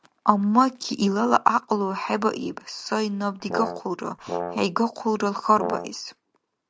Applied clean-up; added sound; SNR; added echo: none; Brass instrument; 8 dB; none.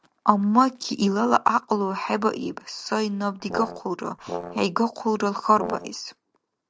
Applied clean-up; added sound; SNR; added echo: neural separator model SepFormer DNS4.